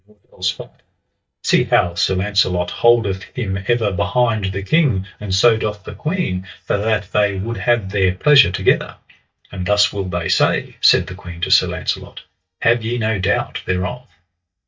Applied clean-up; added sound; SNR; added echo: neural mask model DeepFilterNet 3.